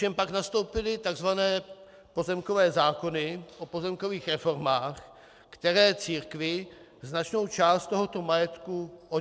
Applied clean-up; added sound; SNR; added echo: none; none; none; none.